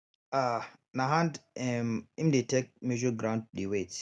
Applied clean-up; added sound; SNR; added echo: none; none; none; none.